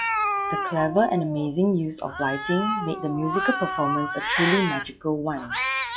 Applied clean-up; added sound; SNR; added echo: classical method log-MMSE.